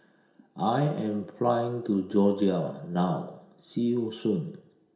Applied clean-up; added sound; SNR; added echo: none; none; none; reverberation time 0.7 s.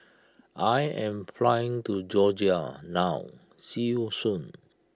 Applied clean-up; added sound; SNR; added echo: none; none; none; none.